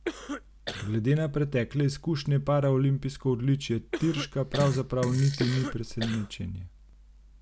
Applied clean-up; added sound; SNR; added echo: none; Cough + Fart; 9 dB; none.